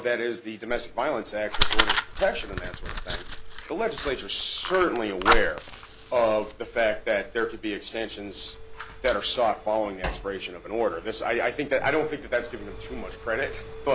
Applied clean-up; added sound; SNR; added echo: none; Fire; 3 dB; none.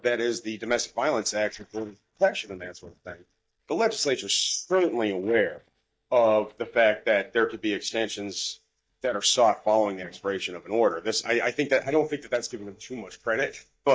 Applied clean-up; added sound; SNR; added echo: neural mask model DeepFilterNet 3.